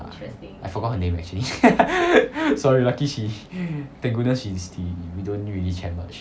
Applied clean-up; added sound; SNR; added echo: none; none; none; none.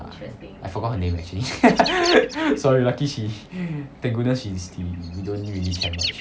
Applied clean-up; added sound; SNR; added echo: none; Bird; 13 dB; none.